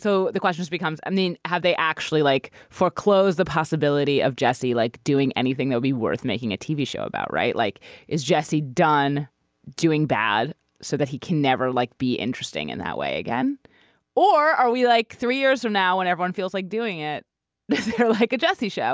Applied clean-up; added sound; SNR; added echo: none; none; none; none.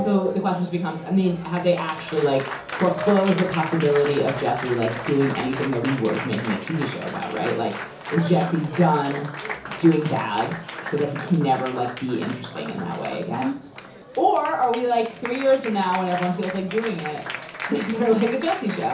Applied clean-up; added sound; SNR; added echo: none; Applause; 10 dB; reverberation time 0.7 s.